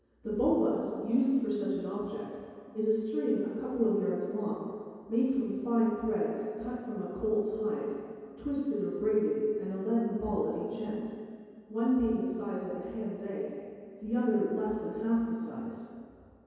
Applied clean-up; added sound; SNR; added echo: none; none; none; reverberation time 2.2 s.